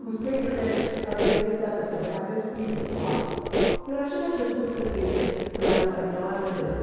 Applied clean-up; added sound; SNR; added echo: none; Squeak; 1 dB; reverberation time 2.2 s.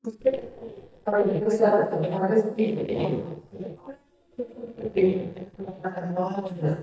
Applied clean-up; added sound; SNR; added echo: neural mask model DeepFilterNet 3.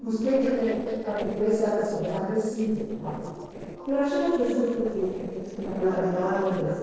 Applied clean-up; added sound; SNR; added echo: neural separator model SepFormer DNS4.